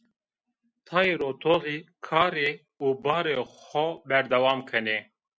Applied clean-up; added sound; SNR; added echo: none; none; none; none.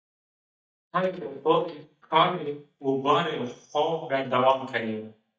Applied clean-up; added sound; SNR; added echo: neural mask model DeepFilterNet 3.